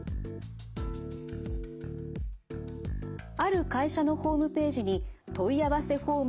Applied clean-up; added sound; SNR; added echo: none; none; none; none.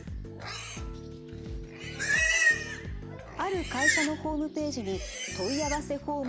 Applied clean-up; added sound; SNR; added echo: none; Livestock, farm animals, working animals; -2 dB; none.